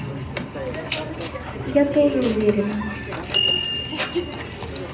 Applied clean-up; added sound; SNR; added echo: none; Door / Bell; 6 dB; reverberation time 0.5 s.